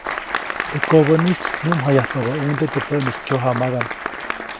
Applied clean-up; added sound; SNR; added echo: none; Applause; 6 dB; none.